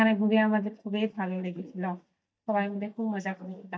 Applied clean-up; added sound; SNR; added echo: neural mask model DeepFilterNet 3.